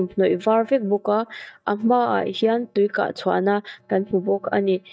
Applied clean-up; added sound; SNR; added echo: neural mask model DeepFilterNet 3.